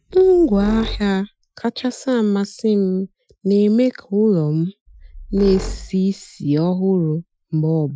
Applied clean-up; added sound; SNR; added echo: classical method Wiener filter.